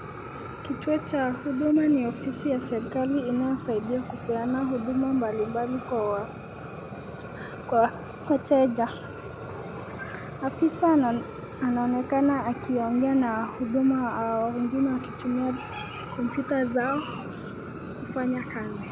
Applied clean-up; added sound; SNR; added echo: none; Fire; 11 dB; none.